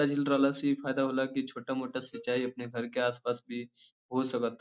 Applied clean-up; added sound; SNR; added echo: neural mask model Resemble Enhance denoiser.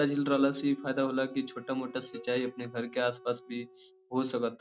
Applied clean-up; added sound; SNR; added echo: none; Wind instrument, woodwind instrument + Wind instrument, woodwind instrument; 20 dB; none.